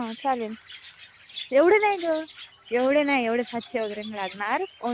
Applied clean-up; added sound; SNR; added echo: none; Chirp, tweet; 20 dB; none.